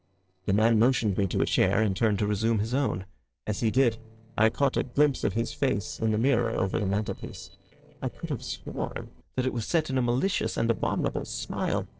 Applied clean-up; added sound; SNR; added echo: neural separator model SepFormer DNS4.